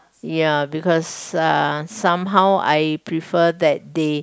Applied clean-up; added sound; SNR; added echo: none; none; none; none.